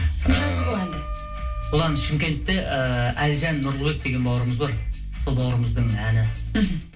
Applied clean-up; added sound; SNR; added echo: none; Wind instrument, woodwind instrument; 16 dB; reverberation time 0.3 s.